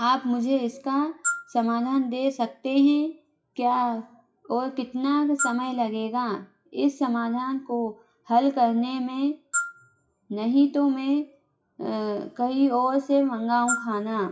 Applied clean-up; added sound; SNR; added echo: classical method WPE with log-MMSE.